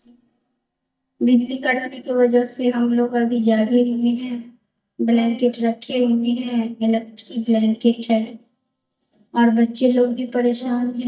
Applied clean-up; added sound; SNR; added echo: neural mask model DeepFilterNet 3.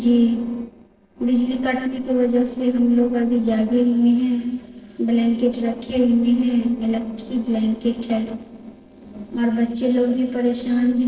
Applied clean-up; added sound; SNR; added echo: neural separator model SepFormer DNS4.